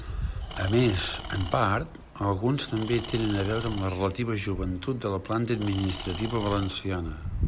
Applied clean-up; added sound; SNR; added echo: none; Engine / Tools; 11 dB; none.